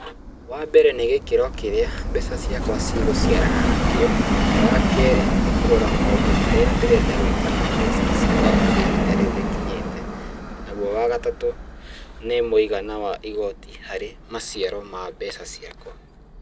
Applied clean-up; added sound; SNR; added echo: none; Subway, metro, underground; -3 dB; none.